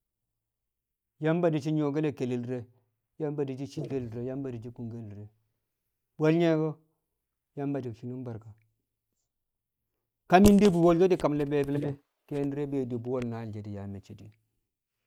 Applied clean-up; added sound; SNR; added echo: neural mask model Resemble Enhance denoiser.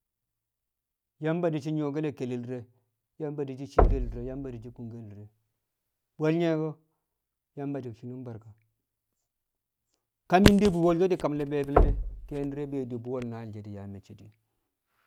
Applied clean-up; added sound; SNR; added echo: none; Knock; -1 dB; none.